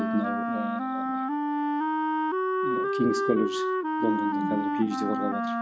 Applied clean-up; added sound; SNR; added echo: neural mask model RNNoise.